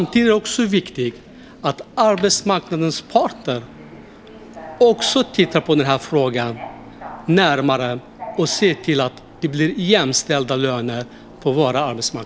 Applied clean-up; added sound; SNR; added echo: none; Subway, metro, underground; 19 dB; none.